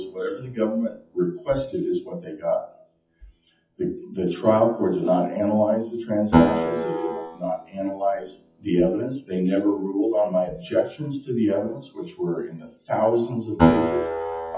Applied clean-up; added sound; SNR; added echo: classical method WPE with log-MMSE.